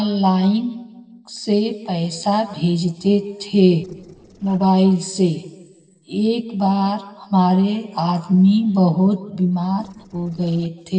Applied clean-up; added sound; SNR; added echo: neural separator model SepFormer DNS4.